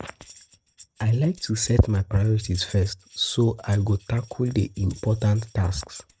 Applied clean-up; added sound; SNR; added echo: neural mask model RNNoise.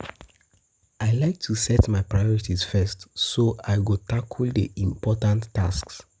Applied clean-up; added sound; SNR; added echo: none; none; none; none.